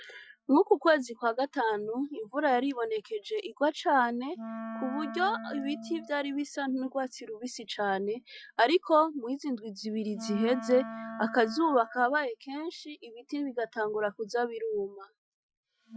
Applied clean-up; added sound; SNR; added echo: classical method Wiener filter.